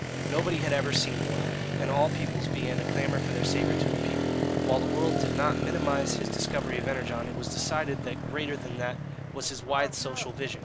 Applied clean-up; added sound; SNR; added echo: none; Motorcycle; -2 dB; none.